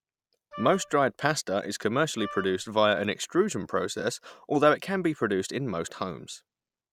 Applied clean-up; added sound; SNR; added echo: none; Wind instrument, woodwind instrument; 15 dB; none.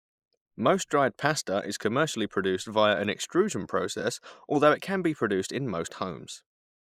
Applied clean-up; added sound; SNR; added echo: neural mask model Resemble Enhance denoiser.